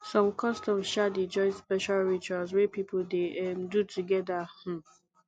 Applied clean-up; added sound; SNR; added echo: none; none; none; none.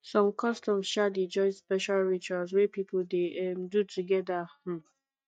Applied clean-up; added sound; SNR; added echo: neural mask model DeepFilterNet 3.